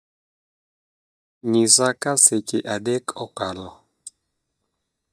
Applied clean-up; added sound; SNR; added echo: neural mask model DeepFilterNet 3.